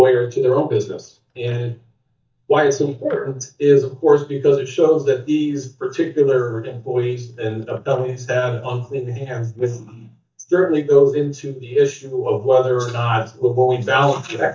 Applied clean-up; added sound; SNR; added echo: neural mask model DeepFilterNet 3.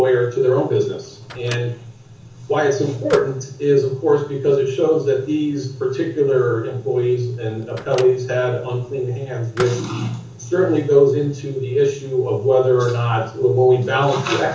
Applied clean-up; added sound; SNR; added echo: none; Microwave oven; 19 dB; reverberation time 0.8 s.